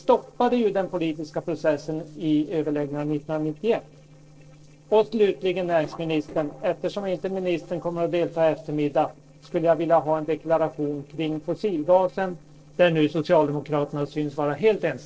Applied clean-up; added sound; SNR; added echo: neural separator model SepFormer DNS4.